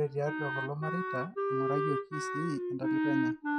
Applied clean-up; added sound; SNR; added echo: classical method log-MMSE.